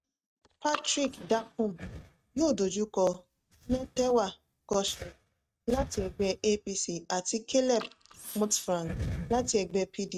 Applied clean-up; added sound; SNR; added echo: neural mask model RNNoise.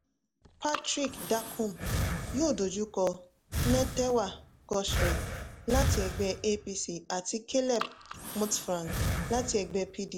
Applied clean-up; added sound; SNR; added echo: none; Breathing; 3 dB; none.